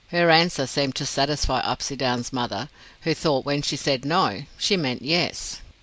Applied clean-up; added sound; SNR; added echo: none; none; none; none.